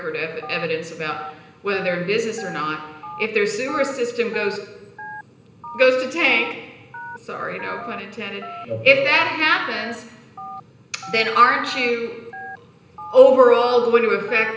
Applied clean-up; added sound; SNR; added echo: none; Telephone; 17 dB; reverberation time 0.9 s.